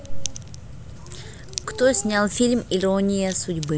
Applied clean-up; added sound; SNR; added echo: none; Mechanisms; 17 dB; none.